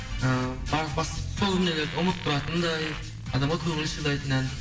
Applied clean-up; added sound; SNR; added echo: none; Fart; 15 dB; reverberation time 0.9 s.